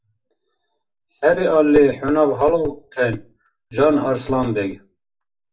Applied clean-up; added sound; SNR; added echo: none; none; none; reverberation time 0.2 s.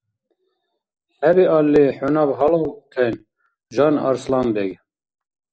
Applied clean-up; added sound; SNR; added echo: none; none; none; none.